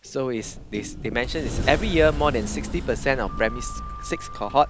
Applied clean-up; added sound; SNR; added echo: none; Sliding door; 6 dB; none.